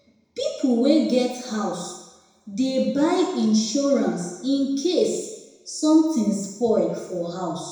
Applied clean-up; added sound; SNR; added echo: none; none; none; reverberation time 1.0 s.